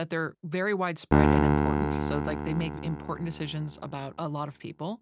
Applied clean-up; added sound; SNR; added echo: none; Piano; -3 dB; none.